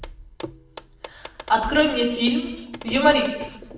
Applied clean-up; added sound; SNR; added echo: none; Clock; 16 dB; reverberation time 0.9 s.